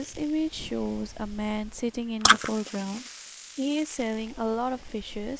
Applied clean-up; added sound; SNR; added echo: neural mask model Resemble Enhance denoiser.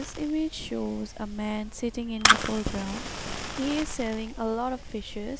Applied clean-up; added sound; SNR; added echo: none; Fire; 0 dB; none.